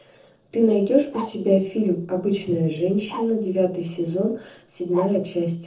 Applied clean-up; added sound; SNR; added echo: neural separator model SepFormer DNS4.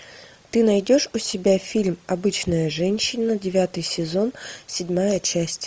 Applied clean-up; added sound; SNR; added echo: none; none; none; none.